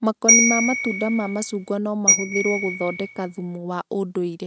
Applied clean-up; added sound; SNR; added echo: neural mask model RNNoise.